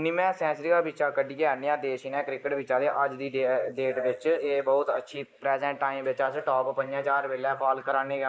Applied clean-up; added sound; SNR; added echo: neural mask model Resemble Enhance denoiser.